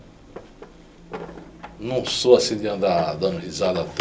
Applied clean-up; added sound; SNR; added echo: none; Drawer open or close; 15 dB; reverberation time 0.2 s.